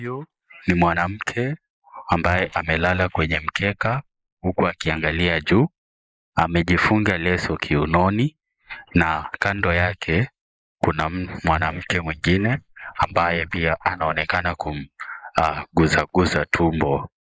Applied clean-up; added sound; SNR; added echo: neural mask model Resemble Enhance denoiser.